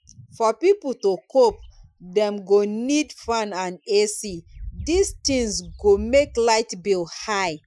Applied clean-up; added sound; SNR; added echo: classical method Wiener filter.